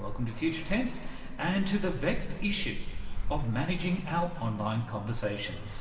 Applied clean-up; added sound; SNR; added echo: none; Traffic noise, roadway noise; 2 dB; reverberation time 2.7 s.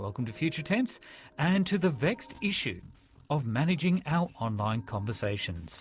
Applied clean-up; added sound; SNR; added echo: none; none; none; none.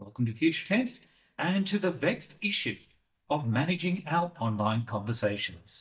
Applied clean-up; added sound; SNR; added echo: neural mask model DeepFilterNet 3.